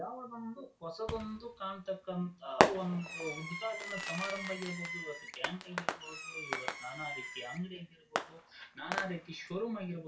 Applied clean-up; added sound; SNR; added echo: none; Fireworks; -2 dB; reverberation time 0.3 s.